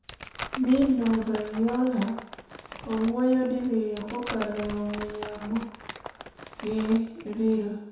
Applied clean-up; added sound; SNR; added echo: none; Crumpling, crinkling; 13 dB; reverberation time 0.7 s.